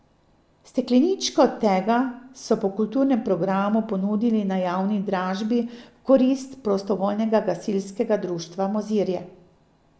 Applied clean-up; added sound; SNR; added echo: none; none; none; none.